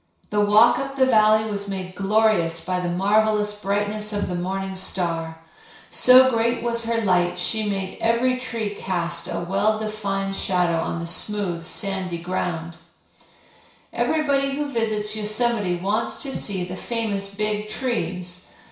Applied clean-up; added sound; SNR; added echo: none; none; none; reverberation time 0.6 s.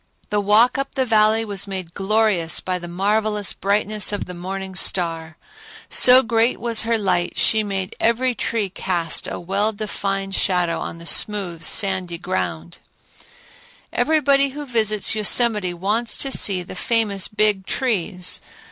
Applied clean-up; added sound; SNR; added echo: none; none; none; none.